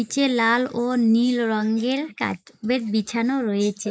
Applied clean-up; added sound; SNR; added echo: neural mask model Resemble Enhance denoiser.